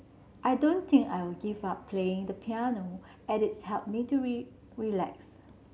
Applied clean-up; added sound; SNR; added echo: none; none; none; none.